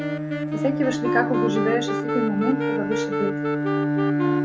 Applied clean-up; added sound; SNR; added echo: none; Wind instrument, woodwind instrument + Bowed string instrument; -3 dB; none.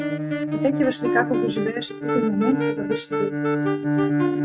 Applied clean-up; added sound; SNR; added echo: neural mask model RNNoise.